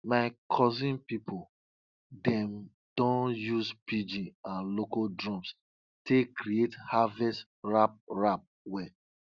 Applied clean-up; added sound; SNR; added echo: none; none; none; none.